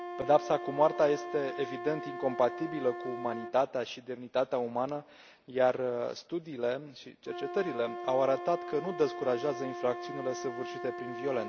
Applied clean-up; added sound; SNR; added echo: none; Wind instrument, woodwind instrument; 10 dB; none.